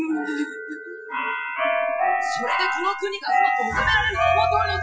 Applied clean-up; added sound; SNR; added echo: classical method Wiener filter.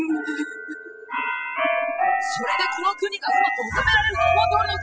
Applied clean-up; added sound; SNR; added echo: classical method spectral subtraction.